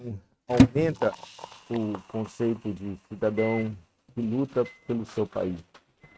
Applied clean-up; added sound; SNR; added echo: neural mask model RNNoise.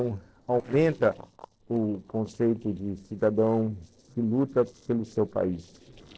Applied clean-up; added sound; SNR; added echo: neural separator model SepFormer DNS4.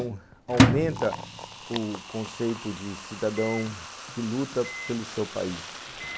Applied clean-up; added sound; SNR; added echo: none; Liquid + Microwave oven; -1 dB; none.